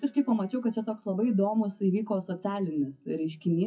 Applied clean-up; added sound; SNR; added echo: classical method WPE with log-MMSE.